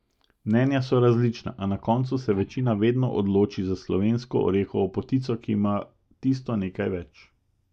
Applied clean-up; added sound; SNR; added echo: neural mask model DeepFilterNet 3.